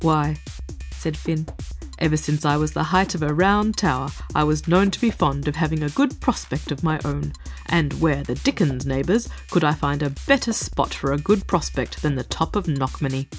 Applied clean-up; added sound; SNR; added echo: none; Drum kit; 12 dB; none.